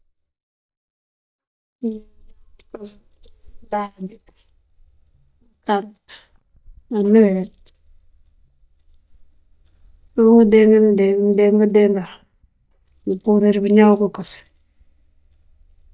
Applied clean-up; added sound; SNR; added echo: neural mask model DeepFilterNet 3.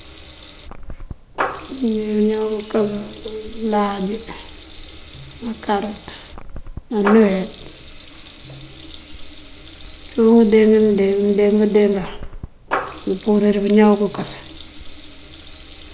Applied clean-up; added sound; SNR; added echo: none; Water tap, faucet / Liquid; 13 dB; none.